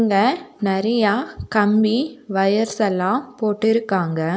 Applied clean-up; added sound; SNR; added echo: none; none; none; none.